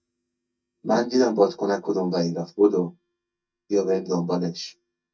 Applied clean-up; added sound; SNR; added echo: neural mask model DeepFilterNet 3.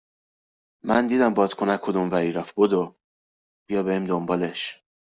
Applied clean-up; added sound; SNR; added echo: none; none; none; none.